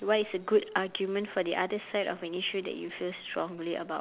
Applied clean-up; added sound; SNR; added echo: none; none; none; none.